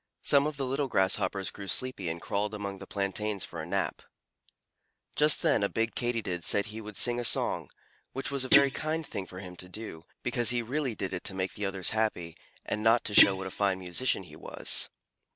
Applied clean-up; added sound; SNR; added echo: none; Guitar; 1 dB; none.